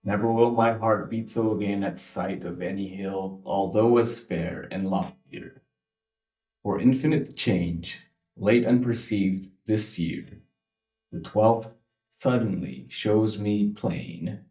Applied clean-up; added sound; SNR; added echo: neural mask model DeepFilterNet 3.